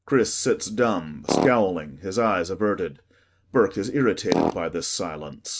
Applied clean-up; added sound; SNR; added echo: neural mask model RNNoise.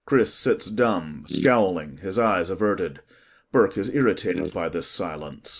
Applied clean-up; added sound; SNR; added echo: neural mask model Resemble Enhance denoiser.